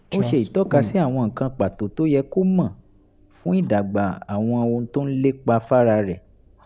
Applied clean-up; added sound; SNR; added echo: none; Clock; 14 dB; none.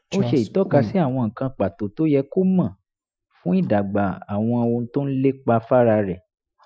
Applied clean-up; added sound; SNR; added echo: classical method Wiener filter.